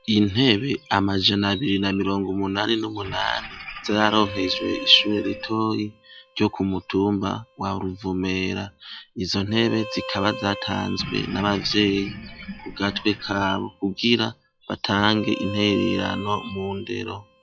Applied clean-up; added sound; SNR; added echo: classical method log-MMSE.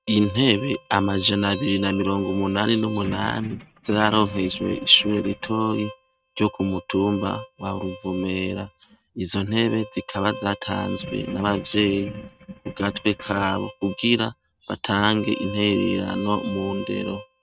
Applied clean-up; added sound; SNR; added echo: neural mask model RNNoise.